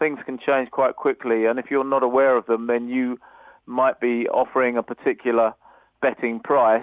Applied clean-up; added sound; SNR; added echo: none; none; none; none.